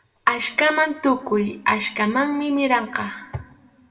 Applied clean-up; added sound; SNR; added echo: none; none; none; reverberation time 0.6 s.